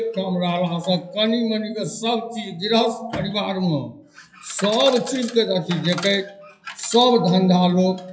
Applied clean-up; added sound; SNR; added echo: classical method WPE with log-MMSE.